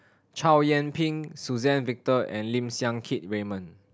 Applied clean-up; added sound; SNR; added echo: none; none; none; none.